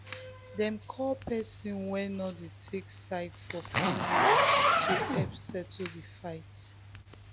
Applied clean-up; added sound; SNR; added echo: none; Zipper (clothing); 0 dB; none.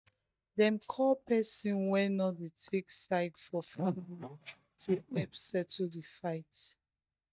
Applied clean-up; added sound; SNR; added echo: neural mask model DeepFilterNet 3.